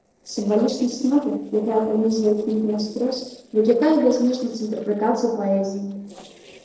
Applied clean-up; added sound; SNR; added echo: neural separator model SepFormer DNS4.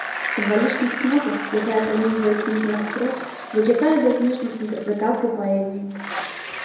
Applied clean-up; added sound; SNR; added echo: none; Bicycle; 9 dB; reverberation time 1.0 s.